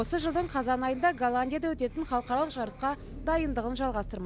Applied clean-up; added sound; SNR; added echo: none; Engine; 12 dB; none.